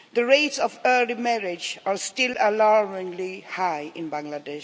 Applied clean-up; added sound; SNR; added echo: none; none; none; none.